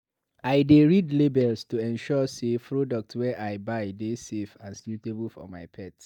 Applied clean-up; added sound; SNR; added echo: neural mask model DeepFilterNet 3.